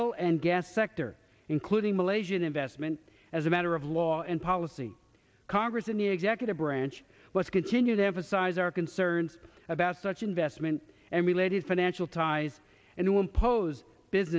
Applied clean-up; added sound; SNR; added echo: none; none; none; none.